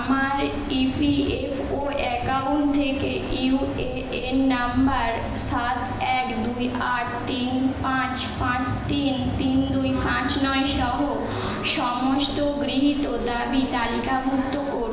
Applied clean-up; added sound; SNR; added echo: none; Traffic noise, roadway noise / Bus; 15 dB; reverberation time 1.0 s.